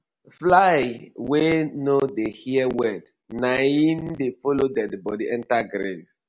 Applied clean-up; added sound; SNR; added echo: none; none; none; none.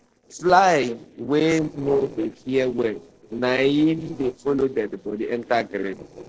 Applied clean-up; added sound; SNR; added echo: neural separator model SepFormer DNS4.